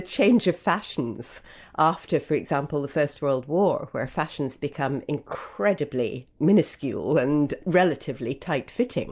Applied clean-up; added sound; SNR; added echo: none; none; none; none.